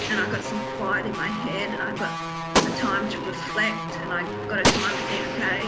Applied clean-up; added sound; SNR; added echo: none; Gunshot, gunfire + Guitar; -1 dB; none.